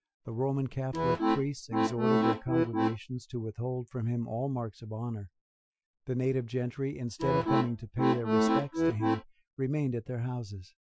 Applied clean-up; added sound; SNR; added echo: classical method Wiener filter.